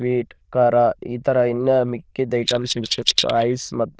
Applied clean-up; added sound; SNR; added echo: neural diffusion model UNIVERSE++.